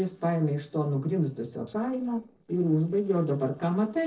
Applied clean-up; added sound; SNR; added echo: neural separator model SepFormer DNS4.